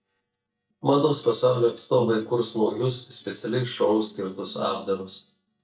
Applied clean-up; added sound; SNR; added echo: neural mask model DeepFilterNet 3.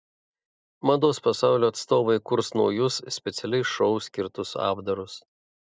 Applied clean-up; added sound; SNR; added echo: none; none; none; none.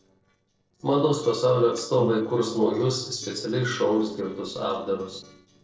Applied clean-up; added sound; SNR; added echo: neural separator model SepFormer DNS4.